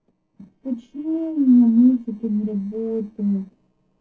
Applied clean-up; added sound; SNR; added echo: neural separator model SepFormer DNS4.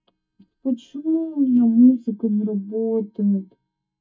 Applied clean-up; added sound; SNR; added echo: neural mask model DeepFilterNet 3.